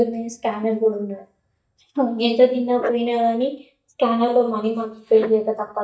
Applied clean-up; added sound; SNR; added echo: neural mask model DeepFilterNet 3.